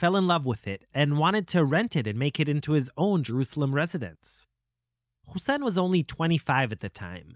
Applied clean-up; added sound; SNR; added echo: none; none; none; none.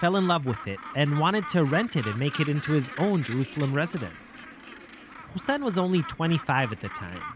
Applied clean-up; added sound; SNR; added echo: none; Gull, seagull; 14 dB; none.